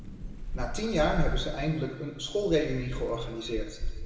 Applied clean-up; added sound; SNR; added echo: none; Thunder / Rain; 3 dB; reverberation time 1.9 s.